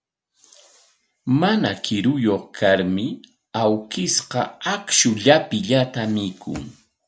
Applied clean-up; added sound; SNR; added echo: none; none; none; none.